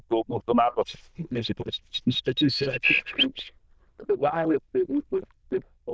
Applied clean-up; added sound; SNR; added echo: neural diffusion model UNIVERSE++.